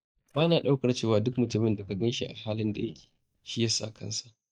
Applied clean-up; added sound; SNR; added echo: neural mask model DeepFilterNet 3.